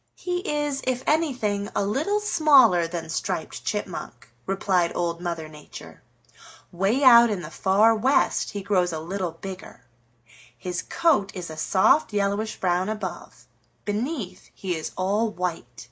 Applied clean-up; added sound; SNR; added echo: none; none; none; none.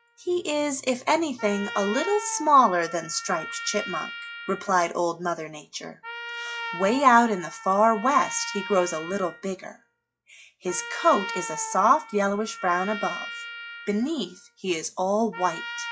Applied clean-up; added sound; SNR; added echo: classical method log-MMSE.